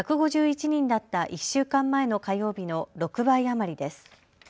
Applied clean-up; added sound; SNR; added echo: none; none; none; none.